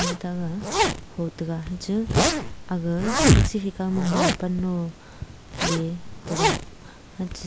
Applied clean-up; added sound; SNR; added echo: none; Zipper (clothing); -3 dB; none.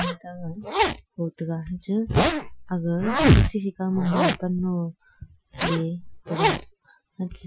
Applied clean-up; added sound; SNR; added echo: classical method Wiener filter.